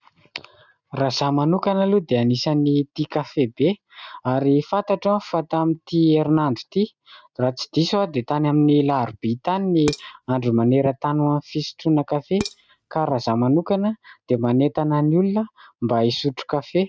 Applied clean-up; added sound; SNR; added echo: neural mask model RNNoise.